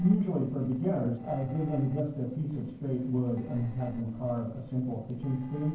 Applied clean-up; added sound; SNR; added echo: neural separator model SepFormer DNS4.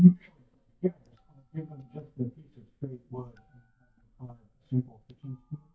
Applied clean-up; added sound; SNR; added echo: neural mask model DeepFilterNet 3.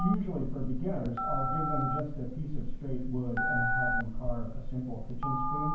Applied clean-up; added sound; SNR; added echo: none; Telephone; -3 dB; reverberation time 0.9 s.